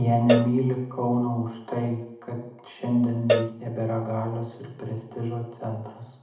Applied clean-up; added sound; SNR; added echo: none; Cowbell; 4 dB; reverberation time 0.8 s.